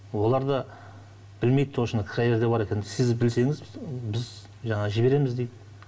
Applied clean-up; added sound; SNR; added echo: none; none; none; reverberation time 0.4 s.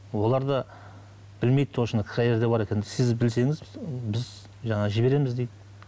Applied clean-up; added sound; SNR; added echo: none; none; none; none.